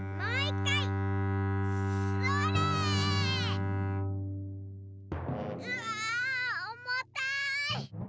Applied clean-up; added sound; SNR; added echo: none; Bowed string instrument; -2 dB; none.